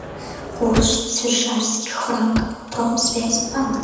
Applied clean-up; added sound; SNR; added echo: none; Sliding door / Motor vehicle (road); 9 dB; reverberation time 1.0 s.